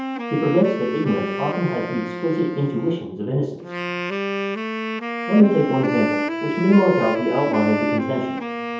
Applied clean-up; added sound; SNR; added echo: none; Wind instrument, woodwind instrument; 5 dB; reverberation time 0.7 s.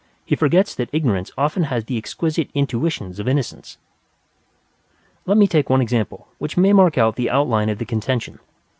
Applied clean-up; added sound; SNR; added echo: none; none; none; none.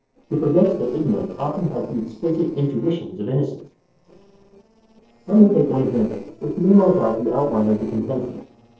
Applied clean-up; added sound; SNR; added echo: neural separator model SepFormer DNS4.